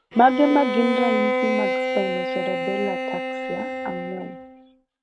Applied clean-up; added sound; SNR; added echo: neural mask model RNNoise.